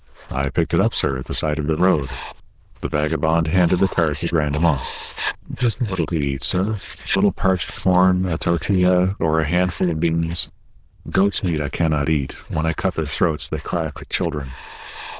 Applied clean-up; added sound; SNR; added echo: neural diffusion model UNIVERSE++.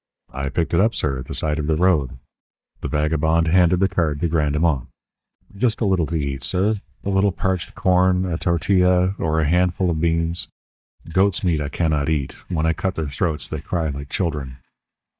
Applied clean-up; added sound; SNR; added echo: neural mask model DeepFilterNet 3.